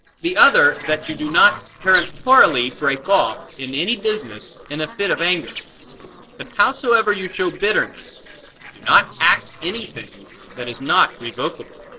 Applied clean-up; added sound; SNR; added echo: neural separator model SepFormer DNS4.